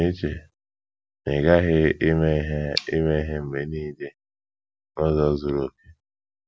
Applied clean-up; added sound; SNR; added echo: none; Tick; 19 dB; none.